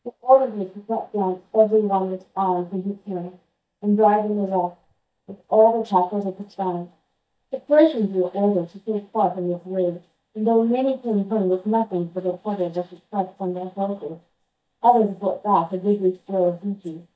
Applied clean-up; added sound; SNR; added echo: neural mask model DeepFilterNet 3.